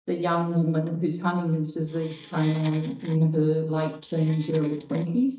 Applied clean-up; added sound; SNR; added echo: neural mask model DeepFilterNet 3.